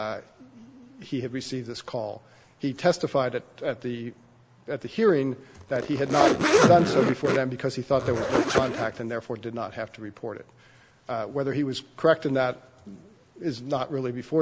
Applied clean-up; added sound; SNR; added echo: none; Zipper (clothing); -2 dB; none.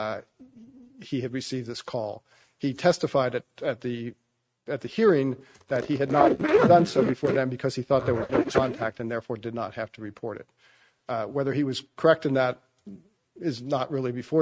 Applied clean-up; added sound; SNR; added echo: neural mask model RNNoise.